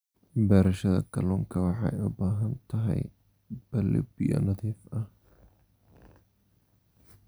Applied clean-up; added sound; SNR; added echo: none; none; none; none.